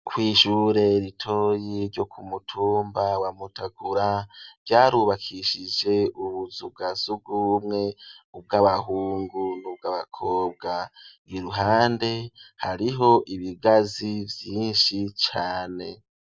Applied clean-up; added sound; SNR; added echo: none; none; none; none.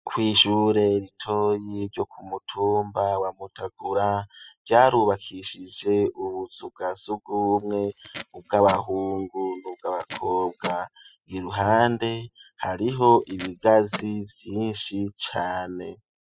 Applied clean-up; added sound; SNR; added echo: classical method spectral subtraction.